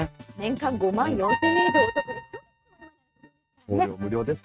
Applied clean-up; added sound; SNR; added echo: neural mask model RNNoise.